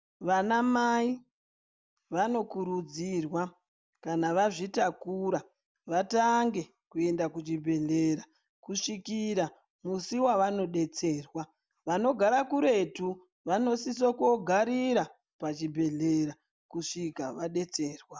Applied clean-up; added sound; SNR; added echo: none; none; none; none.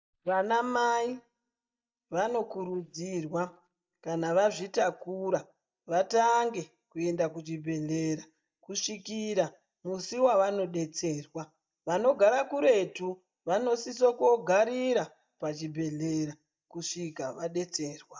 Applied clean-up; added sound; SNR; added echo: neural mask model DeepFilterNet 3.